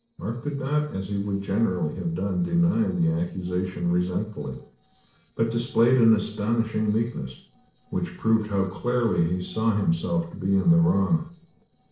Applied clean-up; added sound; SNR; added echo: neural separator model SepFormer DNS4.